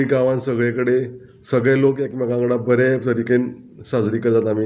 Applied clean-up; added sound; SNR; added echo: none; none; none; none.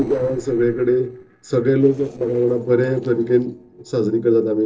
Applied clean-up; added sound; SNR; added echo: neural separator model SepFormer DNS4.